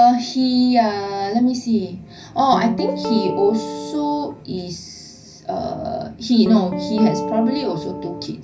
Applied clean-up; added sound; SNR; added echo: none; Guitar; 7 dB; reverberation time 0.4 s.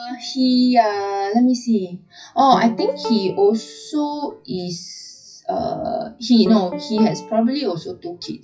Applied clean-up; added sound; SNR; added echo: classical method WPE with log-MMSE.